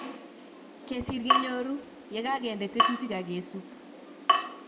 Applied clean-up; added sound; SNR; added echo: none; Drip / Water tap, faucet; -4 dB; reverberation time 0.9 s.